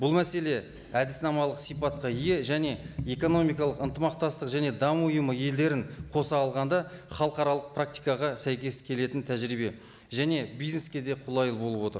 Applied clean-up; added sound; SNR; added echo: none; none; none; none.